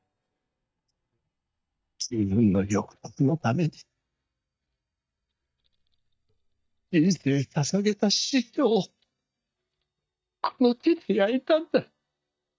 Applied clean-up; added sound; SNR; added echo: neural mask model DeepFilterNet 3.